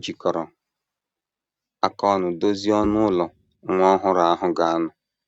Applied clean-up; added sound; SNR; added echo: neural mask model RNNoise.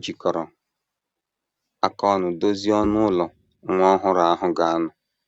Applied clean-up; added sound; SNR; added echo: none; Bowed string instrument; 16 dB; none.